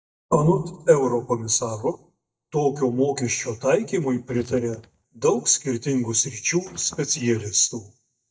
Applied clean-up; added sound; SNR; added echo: neural mask model DeepFilterNet 3.